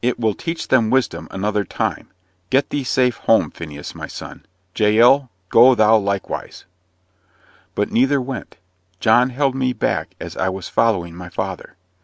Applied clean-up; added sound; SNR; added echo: none; none; none; none.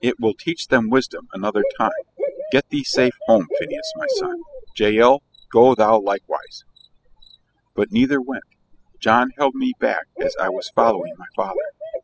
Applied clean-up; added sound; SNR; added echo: classical method spectral subtraction.